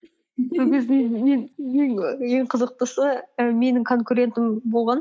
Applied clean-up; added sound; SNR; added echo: neural mask model DeepFilterNet 3.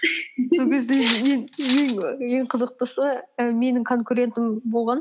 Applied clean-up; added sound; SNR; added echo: none; Cutlery, silverware; 0 dB; none.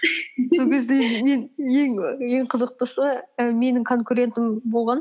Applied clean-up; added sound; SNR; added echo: none; none; none; none.